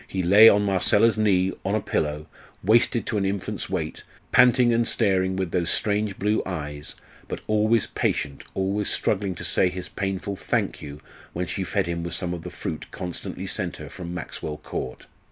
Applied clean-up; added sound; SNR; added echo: none; none; none; none.